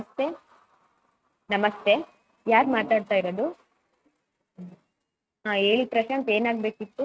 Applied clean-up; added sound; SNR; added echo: neural mask model RNNoise.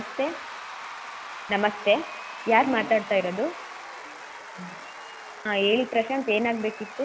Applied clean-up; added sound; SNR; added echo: none; Applause / Crowd / Cheering; 12 dB; none.